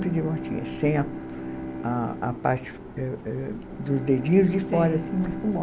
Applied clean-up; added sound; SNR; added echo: none; Bowed string instrument; 10 dB; none.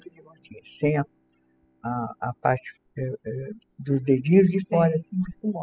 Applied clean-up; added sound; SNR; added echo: classical method spectral subtraction.